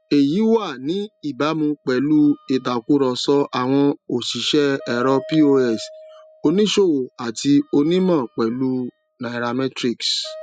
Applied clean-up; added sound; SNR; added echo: classical method spectral subtraction.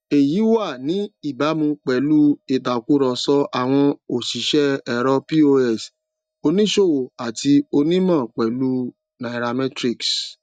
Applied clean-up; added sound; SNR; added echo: neural mask model DeepFilterNet 3.